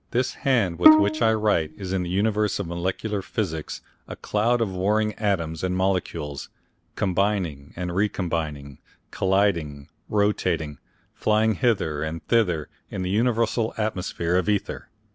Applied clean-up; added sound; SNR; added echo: none; Bowed string instrument; -1 dB; none.